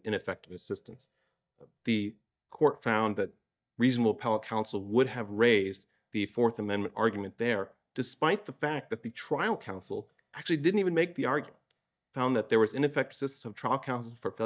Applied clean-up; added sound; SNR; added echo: neural mask model DeepFilterNet 3.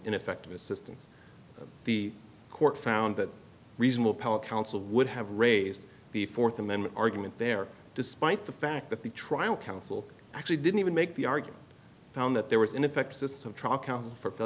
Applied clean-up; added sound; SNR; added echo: none; none; none; none.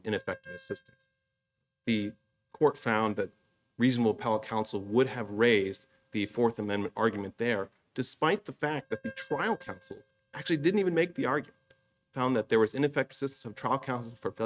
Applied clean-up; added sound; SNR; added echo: neural mask model RNNoise.